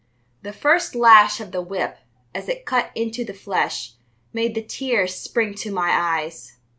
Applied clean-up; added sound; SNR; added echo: none; none; none; none.